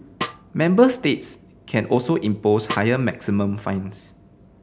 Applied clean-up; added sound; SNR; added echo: none; Snare drum; 14 dB; none.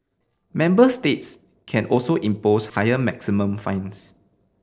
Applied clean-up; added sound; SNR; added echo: neural separator model SepFormer DNS4.